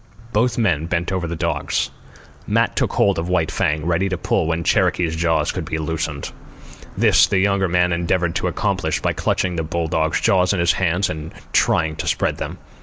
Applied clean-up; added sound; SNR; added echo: none; none; none; none.